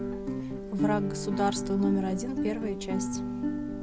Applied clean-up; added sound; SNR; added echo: none; Guitar; 0 dB; none.